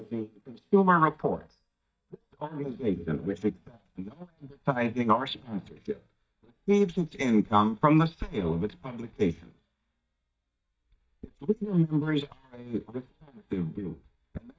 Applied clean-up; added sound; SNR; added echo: neural mask model DeepFilterNet 3.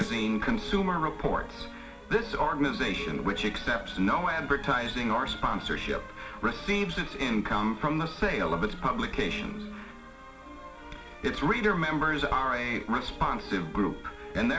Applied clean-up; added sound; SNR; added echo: none; Snare drum; 12 dB; reverberation time 0.4 s.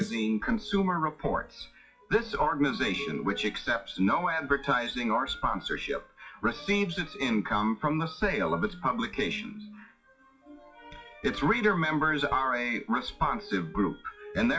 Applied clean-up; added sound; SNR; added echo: classical method WPE with log-MMSE.